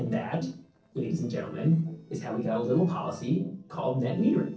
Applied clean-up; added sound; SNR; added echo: neural separator model SepFormer DNS4.